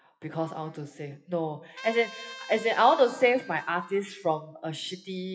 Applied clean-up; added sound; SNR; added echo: classical method WPE with log-MMSE.